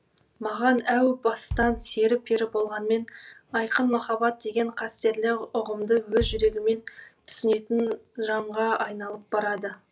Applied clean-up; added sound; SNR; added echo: none; Bass drum; 14 dB; none.